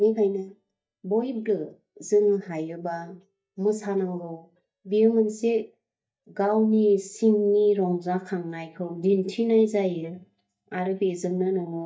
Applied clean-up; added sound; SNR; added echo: neural mask model DeepFilterNet 3.